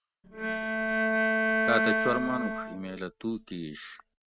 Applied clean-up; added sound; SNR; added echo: neural mask model RNNoise.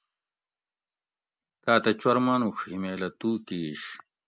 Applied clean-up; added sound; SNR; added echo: none; none; none; none.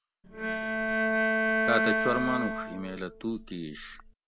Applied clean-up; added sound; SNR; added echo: none; Bowed string instrument; -4 dB; none.